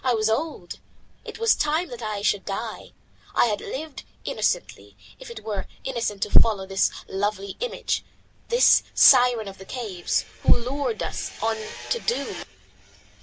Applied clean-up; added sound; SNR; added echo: none; none; none; none.